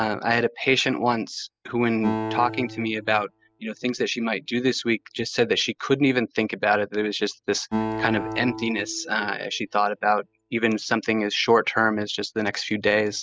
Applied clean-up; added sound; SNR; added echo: classical method spectral subtraction.